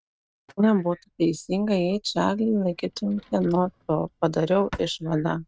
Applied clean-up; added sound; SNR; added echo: neural mask model RNNoise.